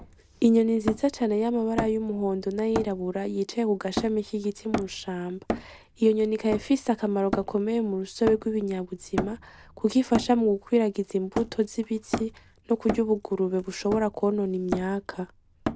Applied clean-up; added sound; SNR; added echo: none; Hammer; 10 dB; none.